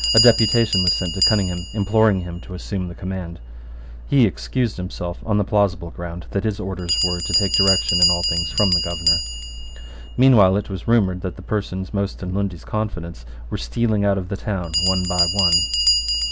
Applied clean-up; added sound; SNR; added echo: none; Bell; 4 dB; none.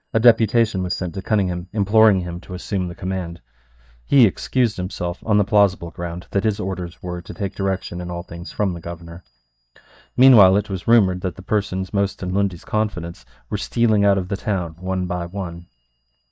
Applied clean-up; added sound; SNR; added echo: neural mask model DeepFilterNet 3.